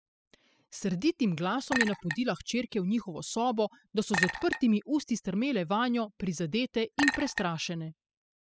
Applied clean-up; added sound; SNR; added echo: classical method spectral subtraction.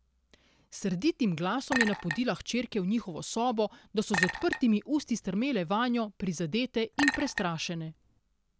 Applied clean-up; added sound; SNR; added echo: none; Chink, clink; 5 dB; none.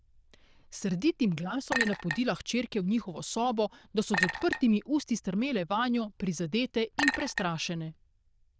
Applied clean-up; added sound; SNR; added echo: neural diffusion model UNIVERSE++.